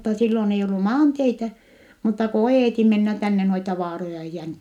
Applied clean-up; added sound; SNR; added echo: none; none; none; none.